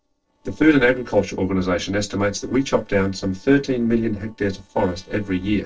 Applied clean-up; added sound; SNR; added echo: neural separator model SepFormer DNS4.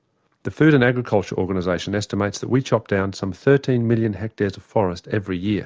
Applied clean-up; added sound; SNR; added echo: none; none; none; none.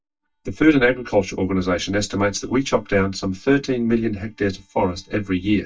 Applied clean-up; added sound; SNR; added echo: neural mask model DeepFilterNet 3.